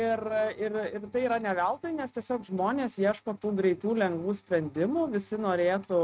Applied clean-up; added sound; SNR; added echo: neural mask model RNNoise.